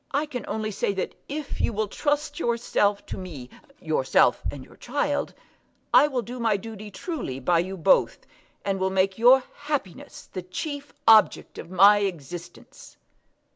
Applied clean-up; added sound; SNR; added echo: none; none; none; none.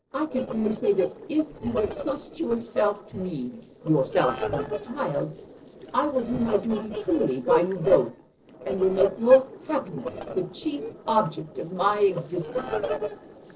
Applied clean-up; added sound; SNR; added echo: neural separator model SepFormer DNS4.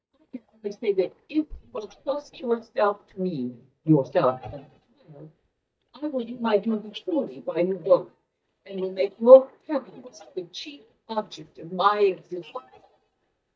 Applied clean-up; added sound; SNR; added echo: neural mask model DeepFilterNet 3.